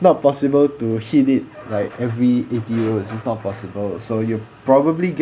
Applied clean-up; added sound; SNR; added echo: none; none; none; none.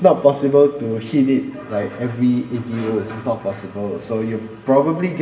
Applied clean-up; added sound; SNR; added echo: none; none; none; reverberation time 2.2 s.